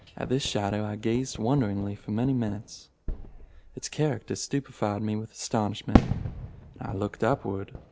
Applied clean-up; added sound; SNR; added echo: none; Fireworks; 4 dB; none.